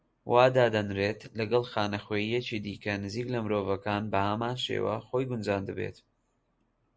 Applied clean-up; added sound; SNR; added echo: none; none; none; none.